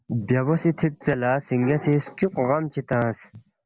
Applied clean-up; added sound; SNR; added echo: none; none; none; none.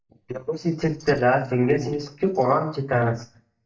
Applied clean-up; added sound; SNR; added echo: neural mask model DeepFilterNet 3.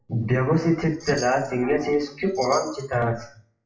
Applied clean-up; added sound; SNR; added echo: classical method WPE with log-MMSE.